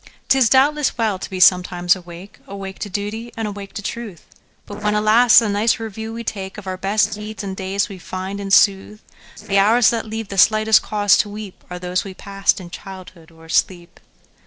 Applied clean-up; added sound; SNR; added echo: neural separator model SepFormer DNS4.